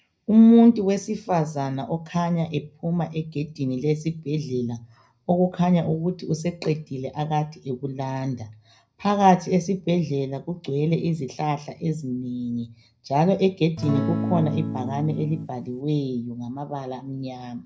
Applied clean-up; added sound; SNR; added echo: none; Acoustic guitar / Strum; 5 dB; reverberation time 0.3 s.